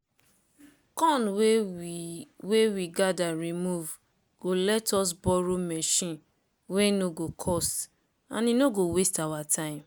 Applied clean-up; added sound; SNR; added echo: none; none; none; none.